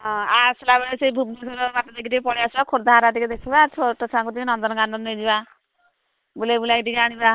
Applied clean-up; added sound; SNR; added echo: neural separator model SepFormer WHAM!.